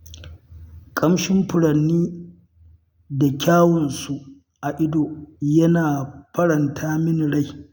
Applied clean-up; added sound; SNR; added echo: none; none; none; none.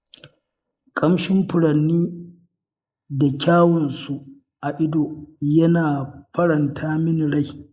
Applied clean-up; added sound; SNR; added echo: neural mask model Resemble Enhance denoiser.